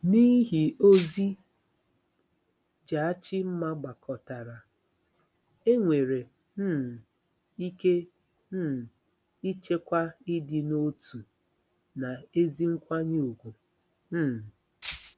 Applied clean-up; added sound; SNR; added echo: none; Rattle (instrument); 0 dB; none.